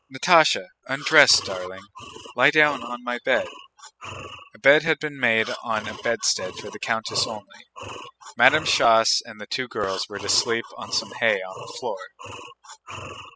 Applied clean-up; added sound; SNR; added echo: classical method spectral subtraction.